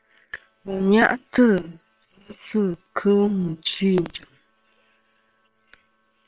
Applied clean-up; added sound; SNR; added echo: neural separator model SepFormer WHAM!.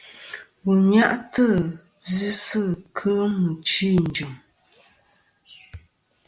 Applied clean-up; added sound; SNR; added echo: none; none; none; none.